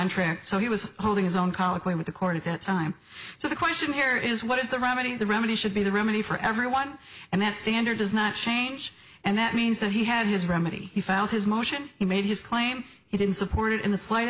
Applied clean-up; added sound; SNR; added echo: none; none; none; none.